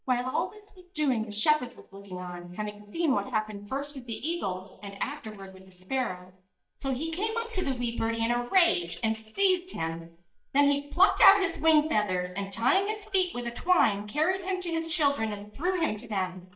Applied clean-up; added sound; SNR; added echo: neural mask model DeepFilterNet 3.